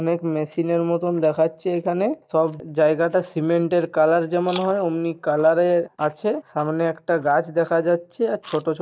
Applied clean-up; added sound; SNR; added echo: neural mask model DeepFilterNet 3.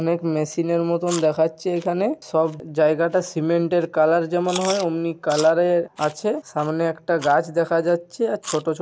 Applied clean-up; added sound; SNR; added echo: none; Chewing, mastication; 18 dB; none.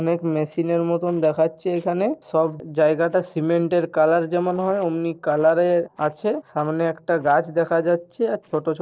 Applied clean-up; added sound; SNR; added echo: neural separator model SepFormer DNS4.